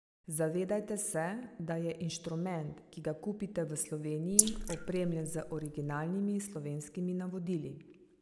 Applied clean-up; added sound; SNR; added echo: neural mask model Resemble Enhance denoiser.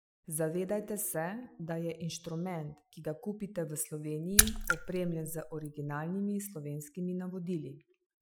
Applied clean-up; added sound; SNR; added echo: classical method Wiener filter.